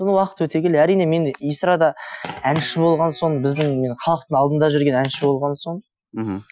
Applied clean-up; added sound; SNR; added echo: classical method Wiener filter.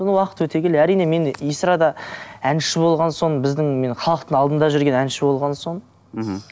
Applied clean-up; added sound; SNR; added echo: none; none; none; none.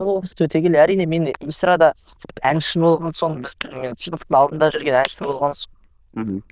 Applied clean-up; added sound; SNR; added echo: neural diffusion model UNIVERSE++.